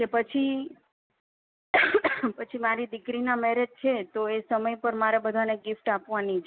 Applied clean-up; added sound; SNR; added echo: none; none; none; none.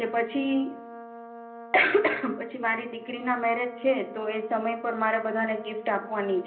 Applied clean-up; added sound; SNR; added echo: none; Brass instrument; 16 dB; reverberation time 0.5 s.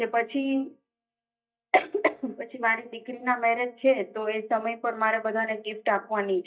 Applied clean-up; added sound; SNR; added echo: neural mask model DeepFilterNet 3.